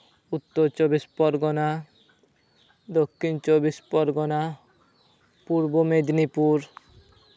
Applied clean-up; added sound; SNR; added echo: none; none; none; none.